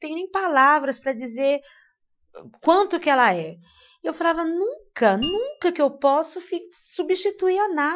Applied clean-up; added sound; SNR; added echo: classical method Wiener filter.